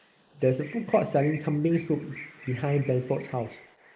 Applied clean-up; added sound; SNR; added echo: neural mask model Resemble Enhance denoiser.